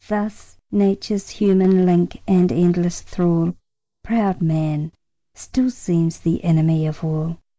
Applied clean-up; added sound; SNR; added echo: neural mask model Resemble Enhance denoiser.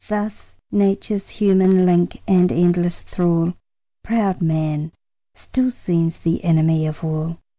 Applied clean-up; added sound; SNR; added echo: none; none; none; none.